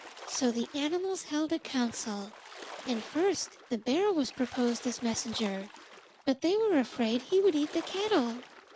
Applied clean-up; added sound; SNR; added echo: none; Splash, splatter; 17 dB; none.